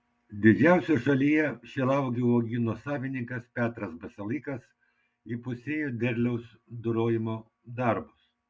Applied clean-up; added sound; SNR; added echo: none; none; none; none.